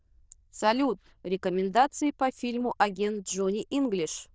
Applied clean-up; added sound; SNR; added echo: neural diffusion model UNIVERSE++.